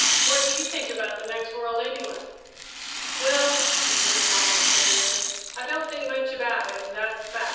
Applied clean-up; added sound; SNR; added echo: none; Rattle; -4 dB; reverberation time 1.1 s.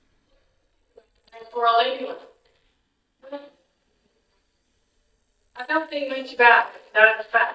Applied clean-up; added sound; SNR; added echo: neural mask model DeepFilterNet 3.